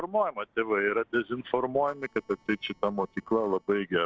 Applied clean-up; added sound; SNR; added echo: neural separator model SepFormer DNS4.